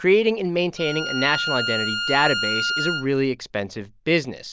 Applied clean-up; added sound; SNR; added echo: none; Bowed string instrument; 4 dB; none.